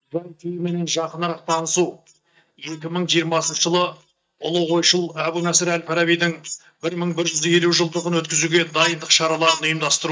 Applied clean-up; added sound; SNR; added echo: neural mask model DeepFilterNet 3.